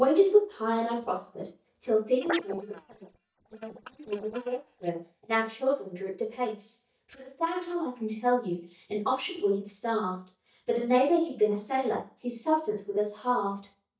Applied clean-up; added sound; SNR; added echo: neural mask model DeepFilterNet 3.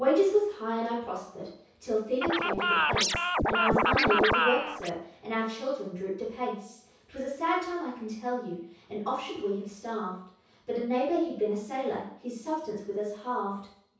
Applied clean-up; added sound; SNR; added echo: none; Scratching (performance technique); -5 dB; reverberation time 0.6 s.